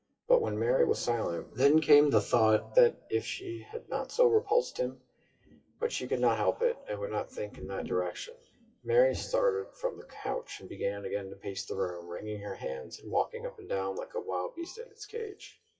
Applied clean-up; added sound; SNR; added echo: classical method WPE with log-MMSE.